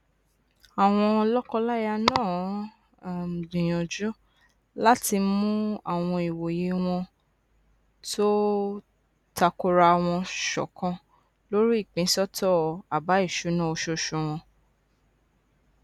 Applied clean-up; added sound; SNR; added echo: none; none; none; none.